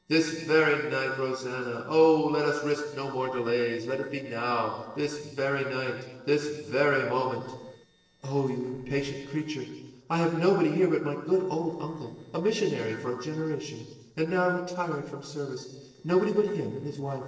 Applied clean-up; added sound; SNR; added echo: neural separator model SepFormer DNS4.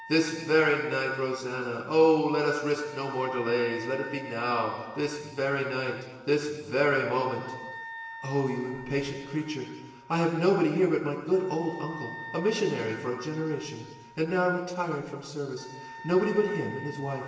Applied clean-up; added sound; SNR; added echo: none; Wind instrument, woodwind instrument; 17 dB; reverberation time 1.2 s.